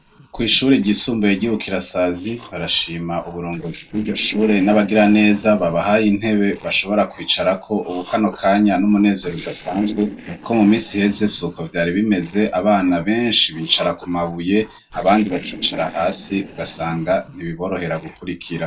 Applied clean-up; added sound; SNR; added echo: neural separator model SepFormer DNS4.